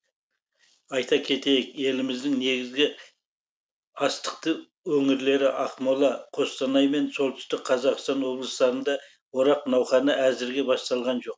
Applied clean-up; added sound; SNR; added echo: none; none; none; none.